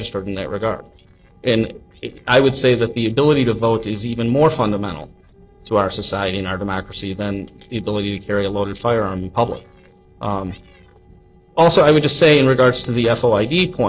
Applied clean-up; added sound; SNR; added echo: neural separator model SepFormer DNS4.